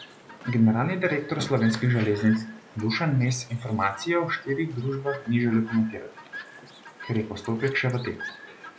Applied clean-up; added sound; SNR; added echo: none; Chirp, tweet; 16 dB; none.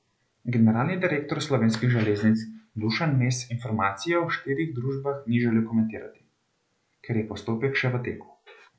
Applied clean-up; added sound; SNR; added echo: none; none; none; none.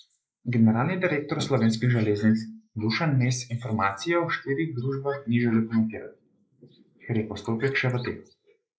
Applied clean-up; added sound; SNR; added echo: neural mask model Resemble Enhance denoiser.